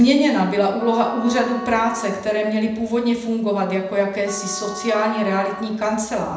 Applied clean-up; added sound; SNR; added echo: none; Wind instrument, woodwind instrument; 15 dB; reverberation time 0.8 s.